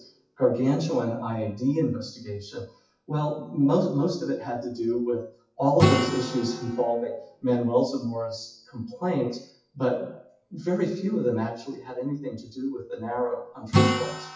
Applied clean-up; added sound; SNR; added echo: classical method WPE with log-MMSE.